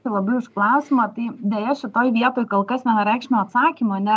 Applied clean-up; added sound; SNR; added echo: none; none; none; none.